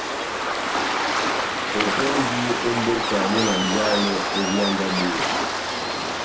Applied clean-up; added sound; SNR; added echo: none; Waves, surf; -3 dB; reverberation time 0.2 s.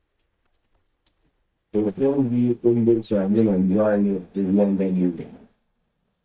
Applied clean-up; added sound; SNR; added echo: neural mask model DeepFilterNet 3.